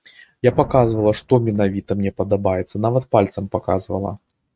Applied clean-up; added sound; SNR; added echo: neural mask model RNNoise.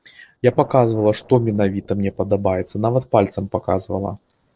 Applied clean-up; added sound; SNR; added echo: neural separator model SepFormer DNS4.